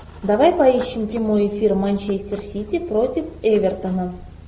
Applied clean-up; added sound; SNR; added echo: none; none; none; none.